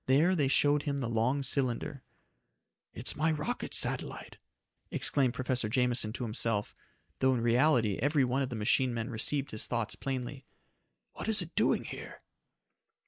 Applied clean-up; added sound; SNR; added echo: none; none; none; none.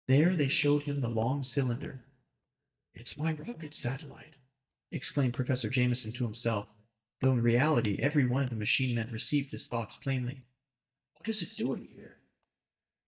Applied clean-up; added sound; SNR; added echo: neural mask model DeepFilterNet 3.